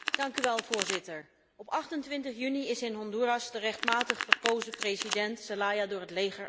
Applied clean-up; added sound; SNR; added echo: none; Domestic sounds, home sounds; 4 dB; none.